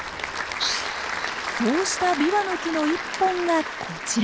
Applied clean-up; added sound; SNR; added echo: none; Applause / Crowd; 5 dB; none.